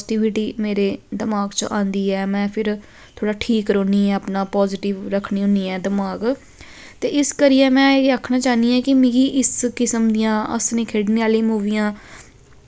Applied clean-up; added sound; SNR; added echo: none; none; none; none.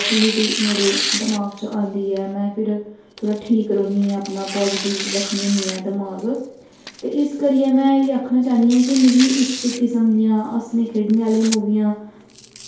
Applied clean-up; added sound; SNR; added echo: none; Tearing; 10 dB; reverberation time 2.4 s.